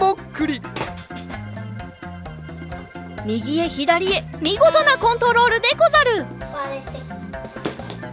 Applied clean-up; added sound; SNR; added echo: none; Keyboard (musical); 18 dB; none.